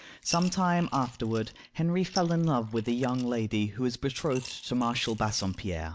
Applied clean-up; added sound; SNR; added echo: neural mask model Resemble Enhance denoiser.